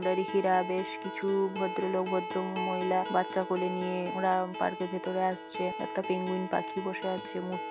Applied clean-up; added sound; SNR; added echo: none; Acoustic guitar; 6 dB; none.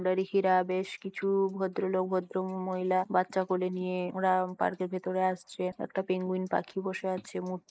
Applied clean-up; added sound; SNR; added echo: neural mask model Resemble Enhance denoiser.